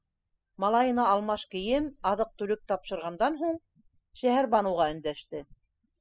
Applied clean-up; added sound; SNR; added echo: classical method spectral subtraction.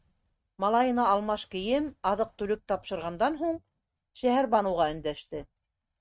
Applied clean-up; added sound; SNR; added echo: neural mask model RNNoise.